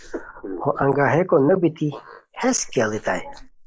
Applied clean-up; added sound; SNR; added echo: neural mask model Resemble Enhance denoiser.